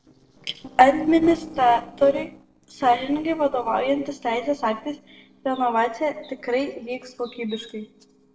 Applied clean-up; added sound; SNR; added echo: neural separator model SepFormer DNS4.